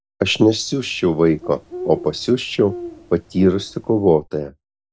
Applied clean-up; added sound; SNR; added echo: none; Bird; 16 dB; none.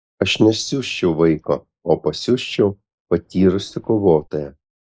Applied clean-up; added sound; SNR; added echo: neural mask model Resemble Enhance denoiser.